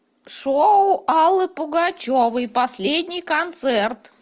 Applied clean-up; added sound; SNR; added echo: none; none; none; none.